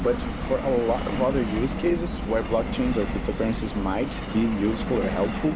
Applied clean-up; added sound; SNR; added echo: none; Subway, metro, underground; 3 dB; none.